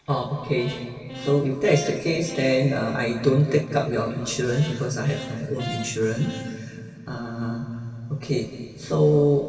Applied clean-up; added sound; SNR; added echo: none; Brass instrument; 15 dB; reverberation time 2.5 s.